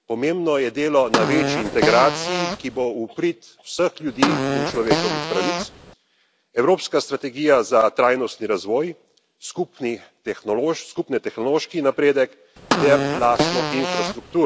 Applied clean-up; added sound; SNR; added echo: none; Fart; 1 dB; none.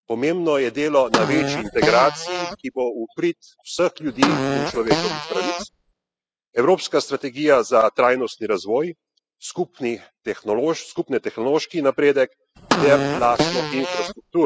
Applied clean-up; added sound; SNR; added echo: classical method spectral subtraction.